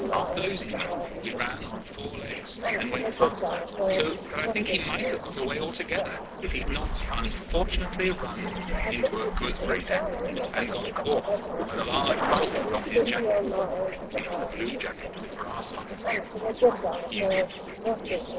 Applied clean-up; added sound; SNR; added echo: neural separator model SepFormer DNS4.